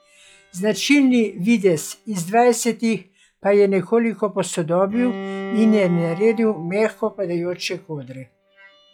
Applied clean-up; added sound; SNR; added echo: classical method log-MMSE.